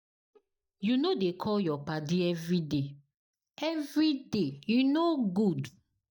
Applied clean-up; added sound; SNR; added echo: neural mask model DeepFilterNet 3.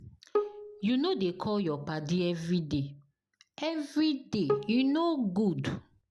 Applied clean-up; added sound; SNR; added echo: none; Bowed string instrument; 6 dB; none.